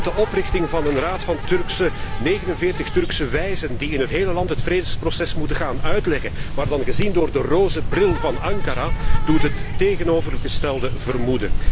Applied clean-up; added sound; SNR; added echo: none; Insect; -1 dB; none.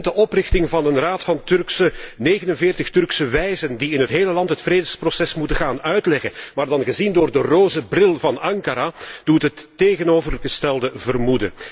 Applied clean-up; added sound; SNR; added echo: none; none; none; none.